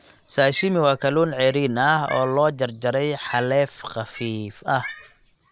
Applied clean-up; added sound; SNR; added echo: none; Cat; 20 dB; none.